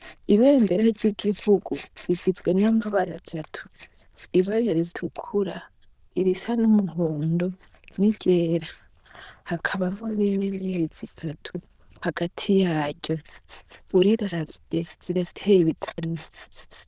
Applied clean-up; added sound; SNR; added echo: neural diffusion model UNIVERSE++.